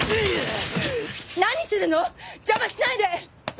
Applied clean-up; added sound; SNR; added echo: none; none; none; none.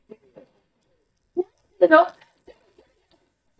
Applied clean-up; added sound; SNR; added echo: neural mask model DeepFilterNet 3.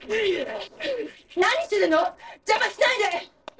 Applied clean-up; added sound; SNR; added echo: neural separator model SepFormer DNS4.